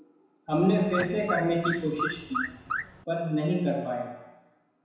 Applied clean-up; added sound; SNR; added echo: none; Alarm / Car; 5 dB; reverberation time 1.0 s.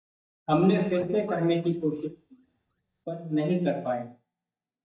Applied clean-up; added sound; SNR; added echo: neural mask model DeepFilterNet 3.